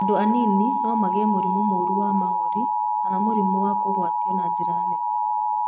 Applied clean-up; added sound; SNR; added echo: neural mask model RNNoise.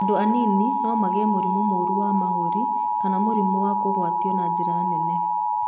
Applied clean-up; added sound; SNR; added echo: none; Alarm; -2 dB; none.